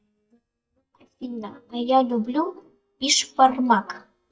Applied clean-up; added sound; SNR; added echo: neural mask model DeepFilterNet 3.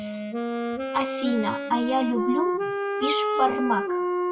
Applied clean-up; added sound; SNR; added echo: classical method WPE with log-MMSE.